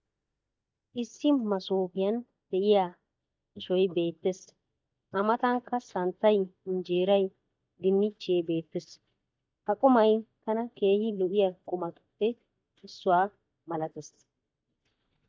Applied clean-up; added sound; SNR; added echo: neural mask model DeepFilterNet 3.